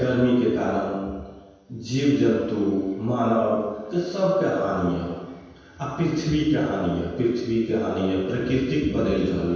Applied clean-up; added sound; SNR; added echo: none; none; none; reverberation time 1.2 s.